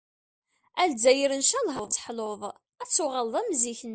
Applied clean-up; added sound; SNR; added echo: neural mask model Resemble Enhance denoiser.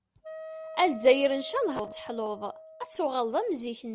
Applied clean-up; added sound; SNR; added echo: none; Wind instrument, woodwind instrument; 16 dB; none.